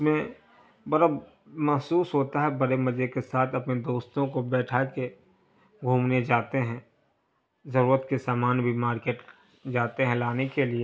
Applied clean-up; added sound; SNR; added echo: none; none; none; none.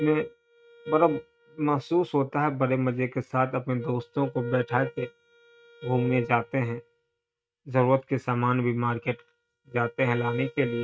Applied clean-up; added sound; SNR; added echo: neural mask model RNNoise.